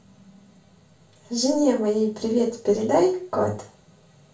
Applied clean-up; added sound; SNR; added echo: none; none; none; reverberation time 0.3 s.